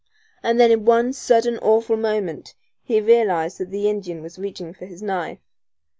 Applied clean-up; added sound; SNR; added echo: none; none; none; none.